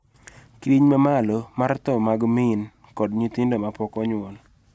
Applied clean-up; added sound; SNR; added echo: none; none; none; none.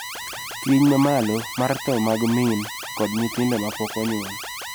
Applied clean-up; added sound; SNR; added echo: none; Alarm; 10 dB; none.